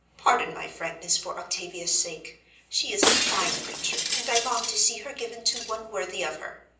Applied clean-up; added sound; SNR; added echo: none; Shatter; 0 dB; reverberation time 0.6 s.